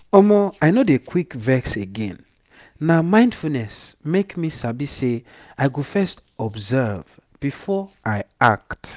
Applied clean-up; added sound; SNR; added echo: none; none; none; none.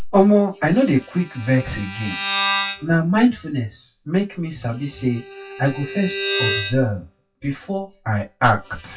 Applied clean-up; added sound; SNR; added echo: classical method WPE with log-MMSE.